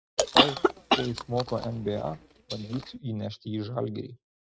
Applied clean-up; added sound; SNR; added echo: neural mask model RNNoise.